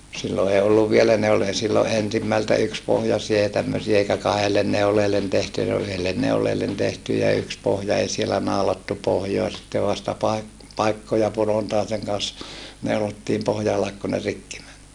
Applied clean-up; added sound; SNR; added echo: none; none; none; none.